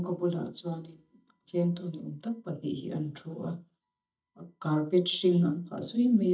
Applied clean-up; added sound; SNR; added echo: neural mask model DeepFilterNet 3.